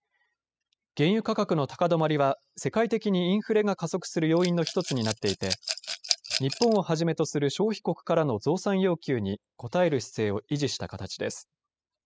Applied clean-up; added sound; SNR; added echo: classical method spectral subtraction.